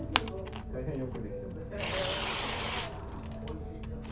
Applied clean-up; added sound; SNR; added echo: none; Tearing; -4 dB; reverberation time 0.6 s.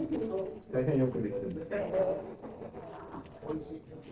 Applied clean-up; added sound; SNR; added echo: neural separator model SepFormer DNS4.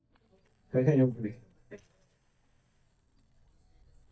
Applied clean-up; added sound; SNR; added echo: neural mask model DeepFilterNet 3.